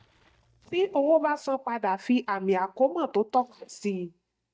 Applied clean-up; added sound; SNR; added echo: neural mask model DeepFilterNet 3.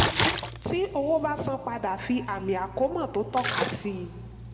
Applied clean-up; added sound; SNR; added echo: none; Splash, splatter; 2 dB; reverberation time 1.8 s.